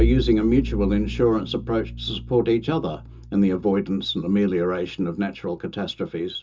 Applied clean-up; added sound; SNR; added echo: none; Bowed string instrument; 8 dB; reverberation time 0.2 s.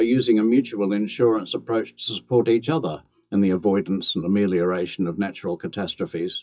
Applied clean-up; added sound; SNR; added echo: classical method WPE with log-MMSE.